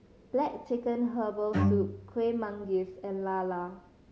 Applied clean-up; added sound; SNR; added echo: none; Bowed string instrument; 1 dB; none.